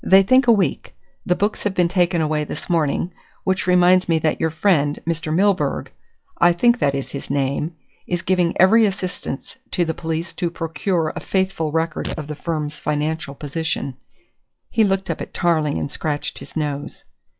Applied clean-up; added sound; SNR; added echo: classical method log-MMSE.